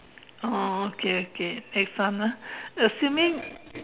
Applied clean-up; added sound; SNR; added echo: none; none; none; none.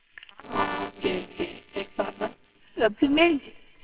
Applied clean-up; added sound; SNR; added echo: neural separator model SepFormer WHAMR!.